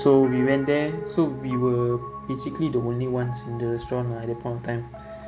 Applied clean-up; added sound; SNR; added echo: none; Piano; 12 dB; none.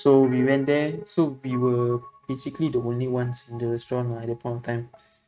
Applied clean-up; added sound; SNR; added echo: neural mask model RNNoise.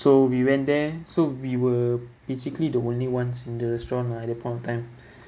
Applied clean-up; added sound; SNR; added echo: none; none; none; none.